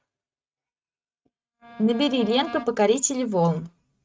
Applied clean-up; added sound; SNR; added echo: neural mask model RNNoise.